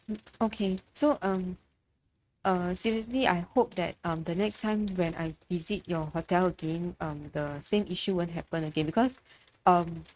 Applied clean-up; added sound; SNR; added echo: neural mask model RNNoise.